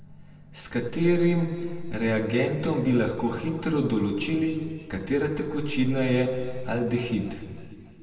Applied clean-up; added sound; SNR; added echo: none; none; none; reverberation time 1.9 s.